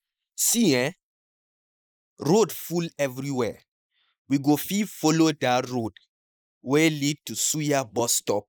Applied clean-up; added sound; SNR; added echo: neural mask model Resemble Enhance denoiser.